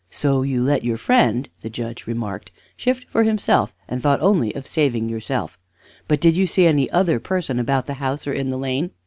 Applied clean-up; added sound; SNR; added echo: none; none; none; none.